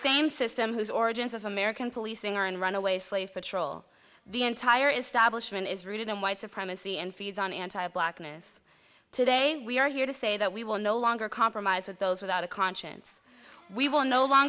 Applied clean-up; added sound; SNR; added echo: none; none; none; none.